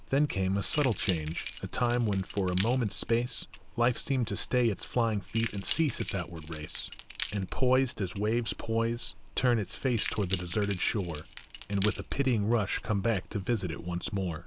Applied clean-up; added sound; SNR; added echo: none; Keys jangling; 9 dB; none.